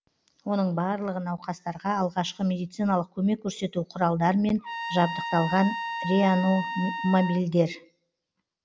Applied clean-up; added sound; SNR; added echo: none; Trumpet; 7 dB; none.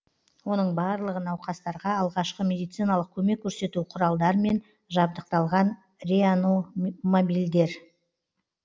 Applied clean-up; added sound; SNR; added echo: none; none; none; none.